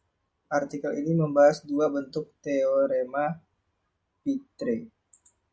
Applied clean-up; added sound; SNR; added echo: none; none; none; none.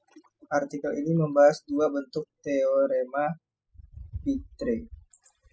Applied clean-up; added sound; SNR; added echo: classical method spectral subtraction.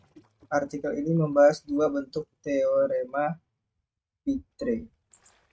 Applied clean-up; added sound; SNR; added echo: neural mask model RNNoise.